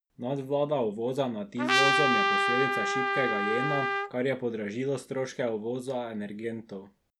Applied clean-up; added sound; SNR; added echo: none; Trumpet; -4 dB; none.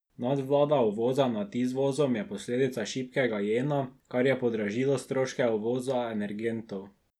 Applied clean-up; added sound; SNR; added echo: none; none; none; none.